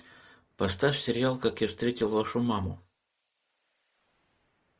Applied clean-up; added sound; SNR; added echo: neural mask model Resemble Enhance denoiser.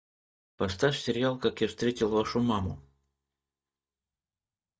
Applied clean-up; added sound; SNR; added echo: neural mask model DeepFilterNet 3.